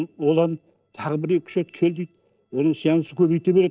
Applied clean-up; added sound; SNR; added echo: neural separator model SepFormer DNS4.